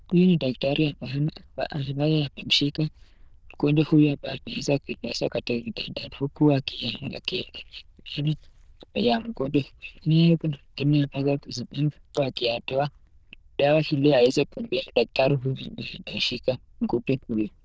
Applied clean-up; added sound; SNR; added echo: neural diffusion model UNIVERSE++.